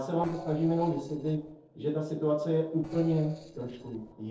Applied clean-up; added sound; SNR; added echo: neural separator model SepFormer DNS4.